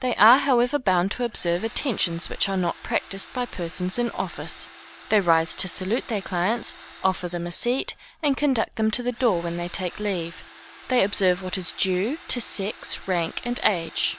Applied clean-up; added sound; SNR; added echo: none; Domestic sounds, home sounds; 18 dB; none.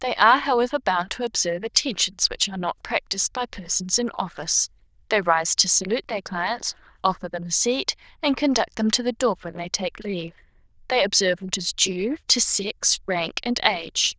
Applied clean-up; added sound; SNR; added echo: neural diffusion model UNIVERSE++.